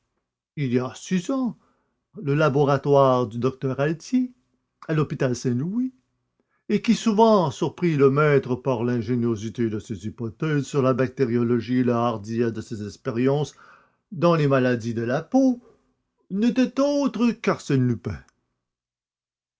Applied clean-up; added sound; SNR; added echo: none; none; none; none.